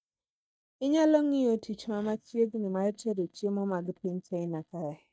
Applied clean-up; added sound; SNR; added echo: neural mask model DeepFilterNet 3.